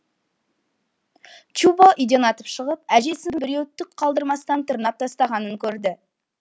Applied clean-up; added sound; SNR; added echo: none; none; none; none.